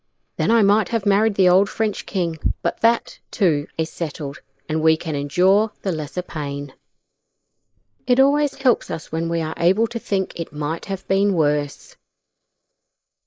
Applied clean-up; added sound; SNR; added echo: neural mask model Resemble Enhance denoiser.